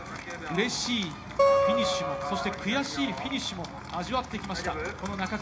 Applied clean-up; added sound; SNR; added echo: none; Acoustic guitar; -3 dB; reverberation time 0.4 s.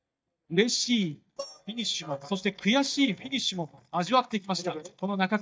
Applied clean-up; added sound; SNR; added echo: neural mask model DeepFilterNet 3.